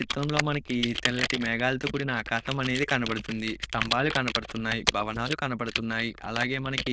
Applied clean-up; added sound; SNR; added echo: neural diffusion model UNIVERSE++.